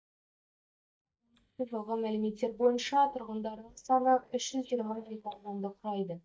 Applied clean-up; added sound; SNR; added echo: neural mask model DeepFilterNet 3.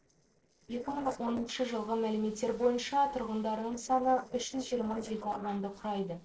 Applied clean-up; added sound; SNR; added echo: neural separator model SepFormer DNS4.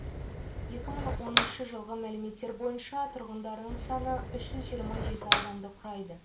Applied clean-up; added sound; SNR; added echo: none; Fire; -4 dB; reverberation time 0.3 s.